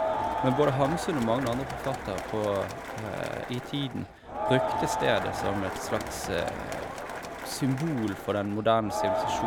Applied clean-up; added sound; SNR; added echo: none; Crowd; 3 dB; none.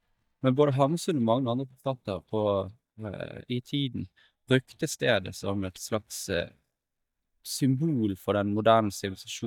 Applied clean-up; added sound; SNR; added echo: neural mask model DeepFilterNet 3.